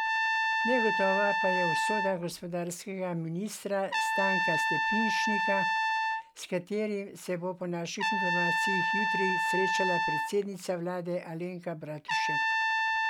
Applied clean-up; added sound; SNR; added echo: none; Trumpet; -3 dB; none.